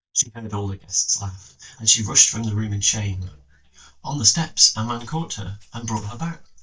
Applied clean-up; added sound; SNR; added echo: neural mask model DeepFilterNet 3.